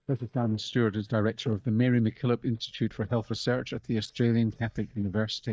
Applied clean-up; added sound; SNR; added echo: neural mask model DeepFilterNet 3.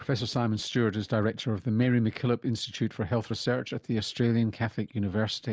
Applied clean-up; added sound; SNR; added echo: none; none; none; none.